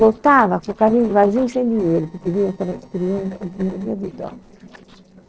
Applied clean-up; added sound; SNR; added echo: neural separator model SepFormer DNS4.